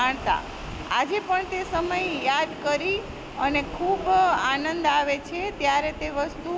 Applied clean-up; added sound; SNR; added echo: none; none; none; none.